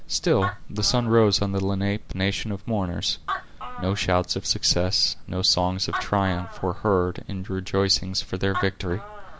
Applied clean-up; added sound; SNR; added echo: none; Animal; 14 dB; none.